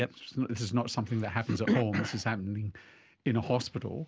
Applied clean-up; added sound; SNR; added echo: none; none; none; none.